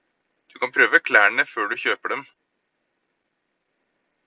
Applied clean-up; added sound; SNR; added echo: none; none; none; none.